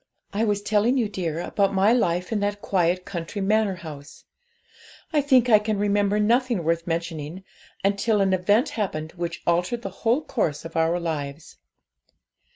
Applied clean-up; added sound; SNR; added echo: none; none; none; none.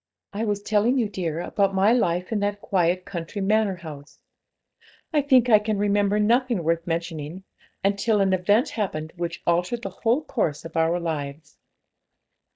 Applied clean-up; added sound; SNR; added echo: neural mask model DeepFilterNet 3.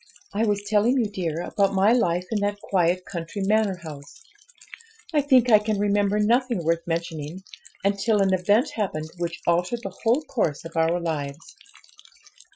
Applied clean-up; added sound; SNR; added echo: classical method Wiener filter.